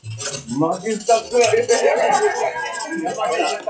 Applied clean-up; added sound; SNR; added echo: classical method WPE with log-MMSE.